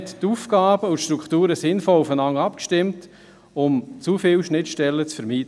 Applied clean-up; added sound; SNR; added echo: none; none; none; none.